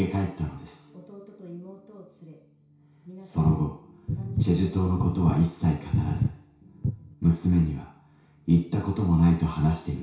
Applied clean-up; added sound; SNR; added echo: none; Bass guitar; 4 dB; reverberation time 0.6 s.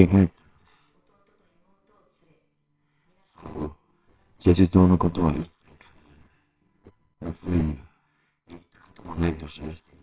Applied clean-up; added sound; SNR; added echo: neural separator model SepFormer WHAMR!.